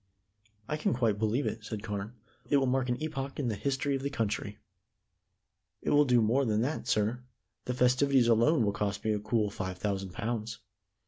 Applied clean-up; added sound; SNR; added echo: none; none; none; none.